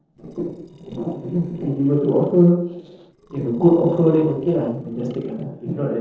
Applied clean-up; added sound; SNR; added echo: neural separator model SepFormer DNS4.